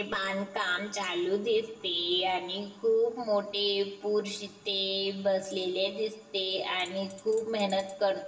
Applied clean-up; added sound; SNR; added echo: none; none; none; reverberation time 0.9 s.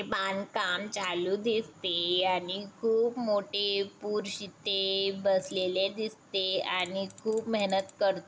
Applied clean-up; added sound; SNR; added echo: none; none; none; none.